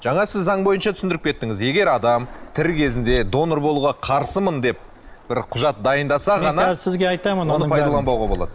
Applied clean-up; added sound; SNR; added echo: none; Waves, surf; 13 dB; none.